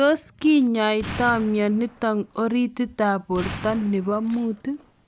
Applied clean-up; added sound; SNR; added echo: none; Explosion; 15 dB; none.